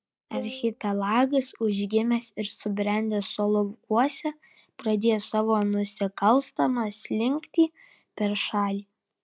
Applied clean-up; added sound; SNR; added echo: neural mask model DeepFilterNet 3.